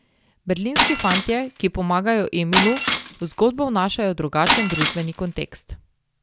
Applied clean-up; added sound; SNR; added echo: none; Shatter; 0 dB; none.